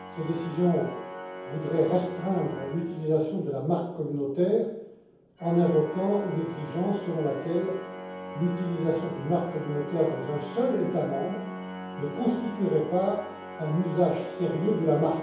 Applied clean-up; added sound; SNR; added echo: none; Organ; 12 dB; reverberation time 0.9 s.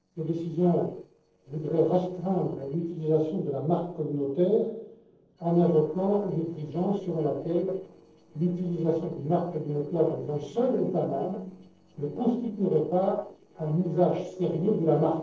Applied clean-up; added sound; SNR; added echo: neural separator model SepFormer DNS4.